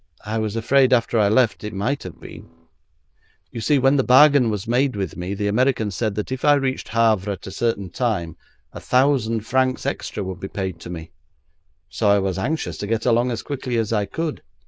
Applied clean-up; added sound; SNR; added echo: neural diffusion model UNIVERSE++.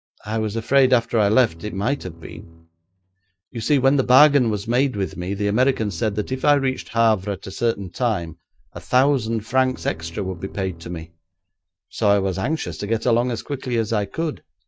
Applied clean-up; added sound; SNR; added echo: neural mask model RNNoise.